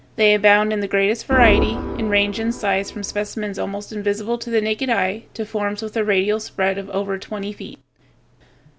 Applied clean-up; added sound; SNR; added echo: none; Organ; 3 dB; none.